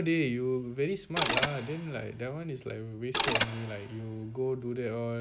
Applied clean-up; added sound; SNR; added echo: none; Mechanisms; 1 dB; none.